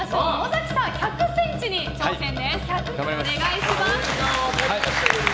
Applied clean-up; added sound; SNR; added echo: none; none; none; none.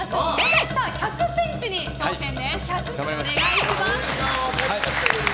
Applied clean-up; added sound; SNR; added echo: none; Drill; 6 dB; none.